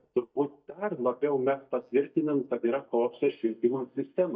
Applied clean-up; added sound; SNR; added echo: neural mask model DeepFilterNet 3.